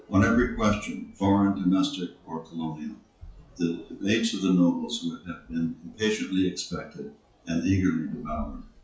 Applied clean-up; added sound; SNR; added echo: classical method WPE with log-MMSE.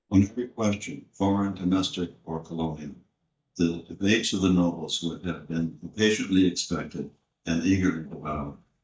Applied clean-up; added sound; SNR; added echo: neural mask model DeepFilterNet 3.